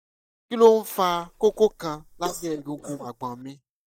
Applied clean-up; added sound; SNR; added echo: neural mask model DeepFilterNet 3.